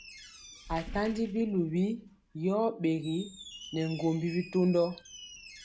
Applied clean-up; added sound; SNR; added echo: none; Squeak; 16 dB; none.